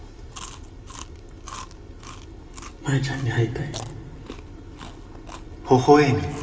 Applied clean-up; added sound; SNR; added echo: none; Chewing, mastication; 19 dB; reverberation time 2.2 s.